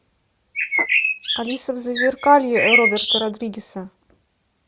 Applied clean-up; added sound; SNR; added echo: none; Bird; -1 dB; none.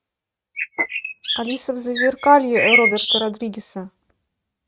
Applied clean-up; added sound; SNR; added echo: neural mask model RNNoise.